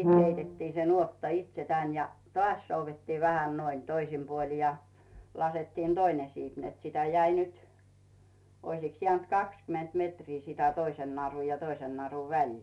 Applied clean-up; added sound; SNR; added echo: none; Brass instrument; -4 dB; none.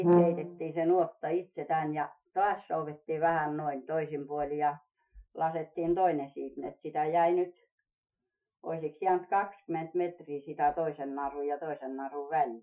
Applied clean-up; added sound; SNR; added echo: classical method Wiener filter.